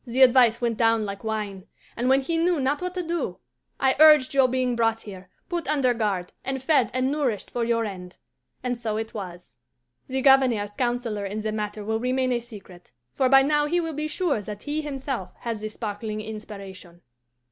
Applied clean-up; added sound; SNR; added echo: none; none; none; none.